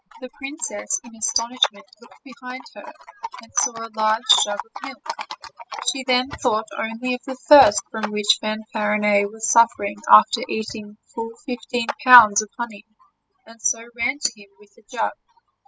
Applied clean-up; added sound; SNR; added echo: classical method spectral subtraction.